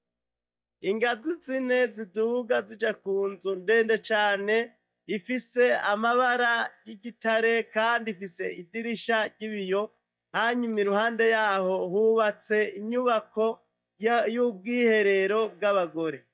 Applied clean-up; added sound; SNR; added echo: neural mask model DeepFilterNet 3.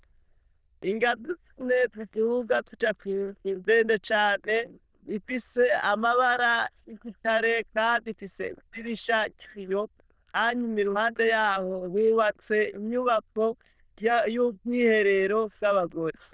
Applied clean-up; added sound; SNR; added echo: neural diffusion model UNIVERSE++.